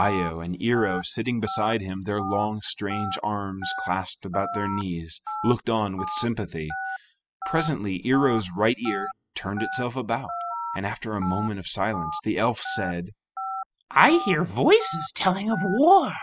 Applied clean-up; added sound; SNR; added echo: classical method spectral subtraction.